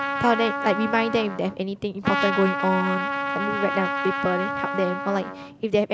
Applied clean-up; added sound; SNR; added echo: none; Trumpet; 3 dB; none.